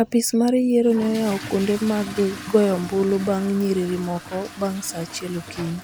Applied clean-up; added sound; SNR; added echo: none; Fill (with liquid) / Toilet flush; 15 dB; none.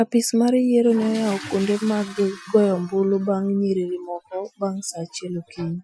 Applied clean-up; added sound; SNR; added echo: classical method Wiener filter.